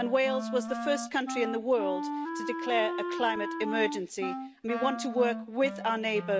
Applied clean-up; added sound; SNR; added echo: none; Wind instrument, woodwind instrument; 6 dB; none.